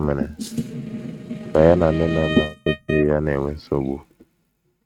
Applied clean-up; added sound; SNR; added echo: neural mask model RNNoise.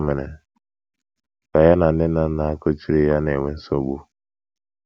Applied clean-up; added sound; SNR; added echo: none; none; none; none.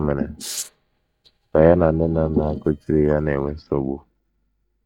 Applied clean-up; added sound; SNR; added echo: neural mask model DeepFilterNet 3.